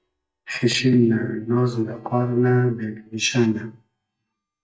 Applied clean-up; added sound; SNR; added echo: neural mask model DeepFilterNet 3.